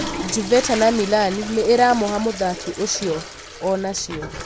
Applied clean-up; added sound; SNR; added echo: none; Toilet flush / Water; 10 dB; none.